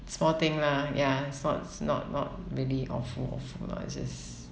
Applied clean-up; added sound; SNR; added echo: none; none; none; none.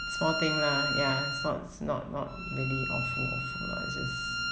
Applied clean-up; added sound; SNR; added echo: none; Bowed string instrument; 1 dB; reverberation time 0.8 s.